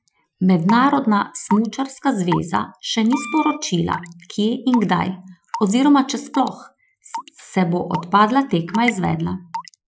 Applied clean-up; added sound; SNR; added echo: classical method Wiener filter.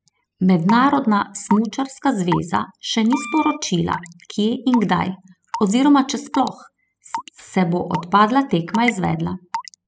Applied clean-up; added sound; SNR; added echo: classical method spectral subtraction.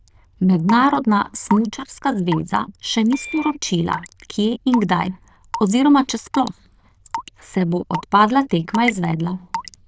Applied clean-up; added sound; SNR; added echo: neural diffusion model UNIVERSE++.